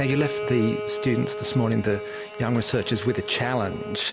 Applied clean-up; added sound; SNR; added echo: none; Bowed string instrument; 7 dB; none.